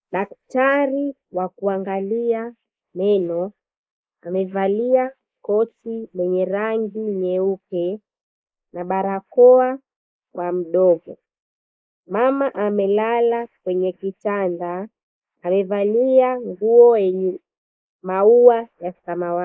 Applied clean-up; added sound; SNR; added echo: neural mask model Resemble Enhance denoiser.